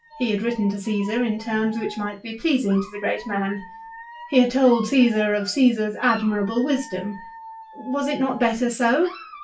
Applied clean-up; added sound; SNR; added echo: classical method WPE with log-MMSE.